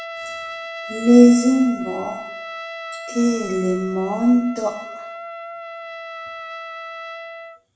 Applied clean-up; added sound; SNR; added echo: none; Trumpet; 12 dB; reverberation time 0.8 s.